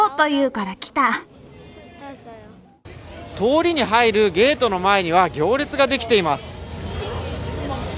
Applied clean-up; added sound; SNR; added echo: none; none; none; none.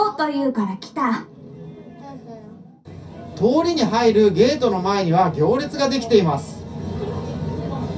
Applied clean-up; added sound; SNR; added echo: none; none; none; reverberation time 0.3 s.